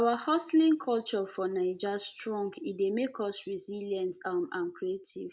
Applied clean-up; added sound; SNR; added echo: none; none; none; none.